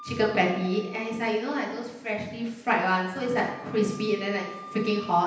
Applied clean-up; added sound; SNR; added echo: none; Wind instrument, woodwind instrument; 19 dB; reverberation time 0.9 s.